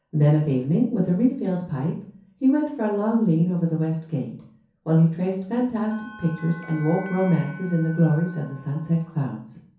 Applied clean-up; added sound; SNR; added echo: none; Bell; 19 dB; reverberation time 0.6 s.